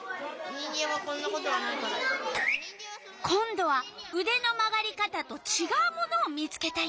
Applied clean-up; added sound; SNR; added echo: none; none; none; none.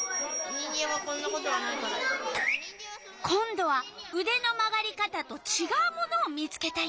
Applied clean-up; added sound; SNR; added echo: none; Bell; 13 dB; none.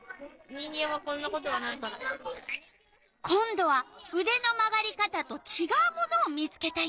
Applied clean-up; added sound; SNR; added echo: neural separator model SepFormer DNS4.